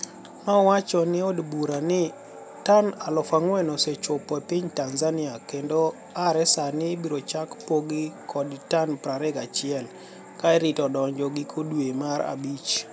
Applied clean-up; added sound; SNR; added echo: none; none; none; none.